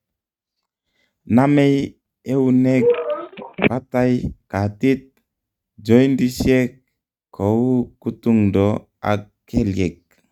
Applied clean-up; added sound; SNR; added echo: neural mask model RNNoise.